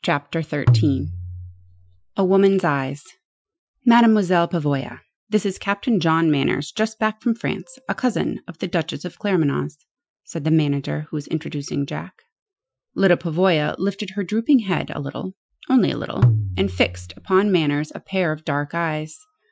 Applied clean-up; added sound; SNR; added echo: classical method Wiener filter.